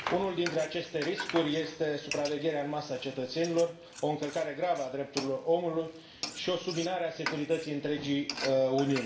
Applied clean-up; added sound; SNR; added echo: none; Frying (food); 11 dB; reverberation time 0.5 s.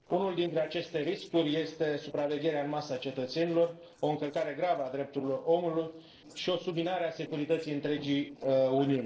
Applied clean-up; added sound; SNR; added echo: neural separator model SepFormer DNS4.